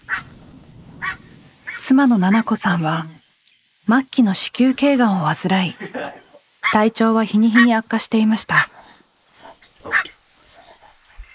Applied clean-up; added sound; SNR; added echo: neural mask model Resemble Enhance denoiser.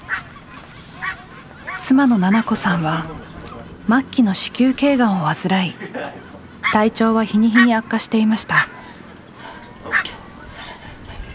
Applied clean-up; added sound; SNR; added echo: none; Fowl; 9 dB; none.